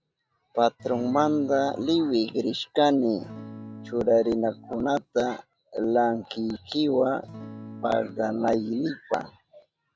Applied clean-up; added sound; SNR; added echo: none; Acoustic guitar / Strum; 17 dB; none.